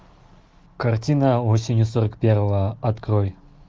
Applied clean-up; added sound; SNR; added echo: none; none; none; none.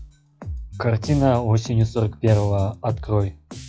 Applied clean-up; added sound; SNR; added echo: classical method log-MMSE.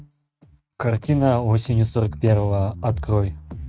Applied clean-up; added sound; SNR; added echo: neural mask model RNNoise.